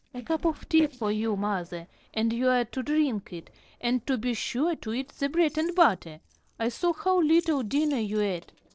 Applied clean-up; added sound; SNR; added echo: neural separator model SepFormer DNS4.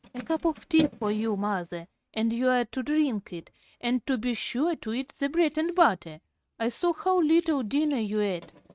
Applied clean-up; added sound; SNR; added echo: neural mask model RNNoise.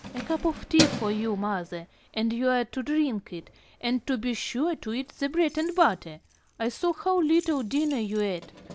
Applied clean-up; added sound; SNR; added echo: none; Keys jangling; 11 dB; none.